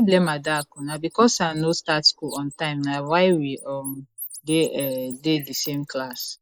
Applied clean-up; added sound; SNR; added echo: neural mask model Resemble Enhance denoiser.